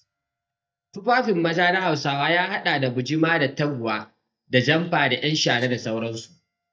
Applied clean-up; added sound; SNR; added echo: neural mask model DeepFilterNet 3.